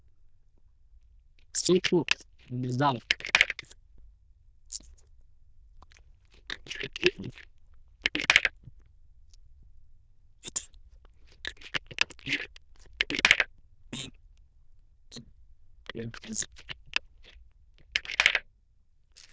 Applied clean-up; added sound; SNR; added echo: neural diffusion model UNIVERSE++.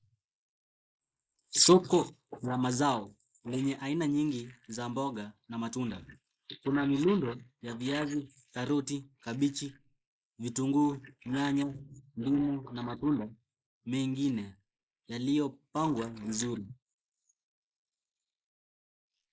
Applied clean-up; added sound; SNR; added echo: neural mask model Resemble Enhance denoiser.